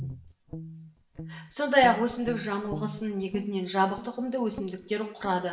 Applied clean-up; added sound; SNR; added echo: none; Guitar; 13 dB; reverberation time 1.1 s.